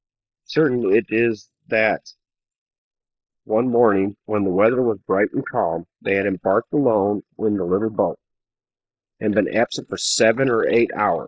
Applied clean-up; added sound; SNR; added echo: neural mask model Resemble Enhance denoiser.